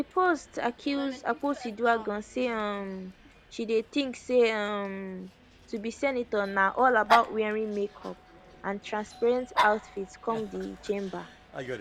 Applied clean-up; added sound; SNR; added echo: none; Dog; 10 dB; none.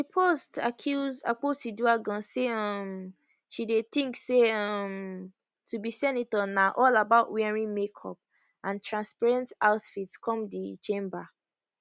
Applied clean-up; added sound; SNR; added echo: none; none; none; none.